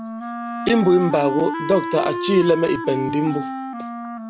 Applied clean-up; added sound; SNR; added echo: none; Wind instrument, woodwind instrument; 6 dB; none.